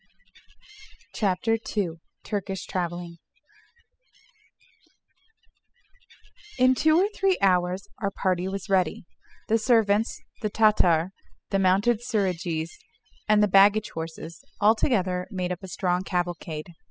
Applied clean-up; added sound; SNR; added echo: classical method spectral subtraction.